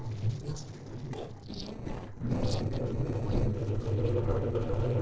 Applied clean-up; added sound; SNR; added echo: neural separator model SepFormer DNS4.